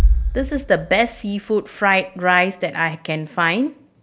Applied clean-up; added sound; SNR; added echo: none; Bass drum; 4 dB; none.